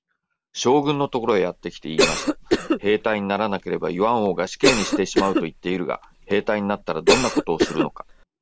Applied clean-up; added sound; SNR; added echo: none; Cough; 2 dB; none.